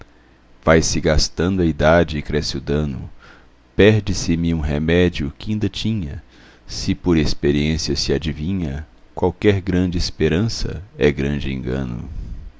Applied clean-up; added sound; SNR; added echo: none; none; none; none.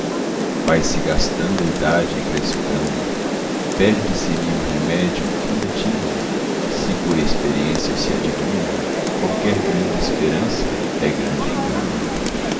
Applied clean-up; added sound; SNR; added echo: none; Rain; -1 dB; reverberation time 0.5 s.